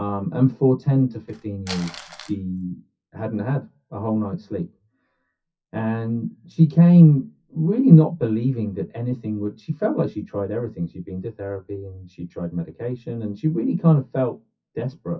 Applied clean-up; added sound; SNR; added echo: classical method WPE with log-MMSE.